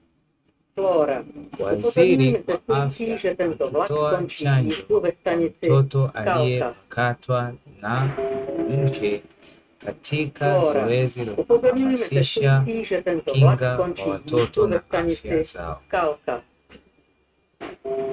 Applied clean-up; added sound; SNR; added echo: neural mask model RNNoise.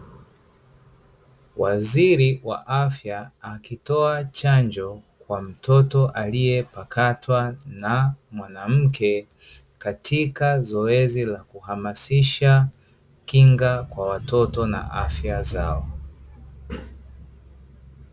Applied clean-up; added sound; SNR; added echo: none; none; none; none.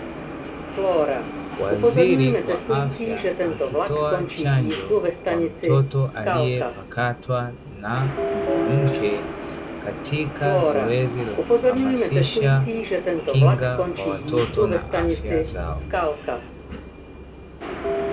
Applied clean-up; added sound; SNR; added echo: none; Subway, metro, underground; -1 dB; none.